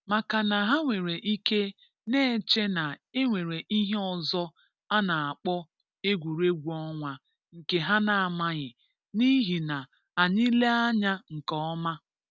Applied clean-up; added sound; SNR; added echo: none; none; none; none.